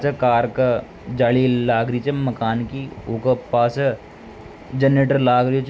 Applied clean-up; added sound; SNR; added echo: none; none; none; none.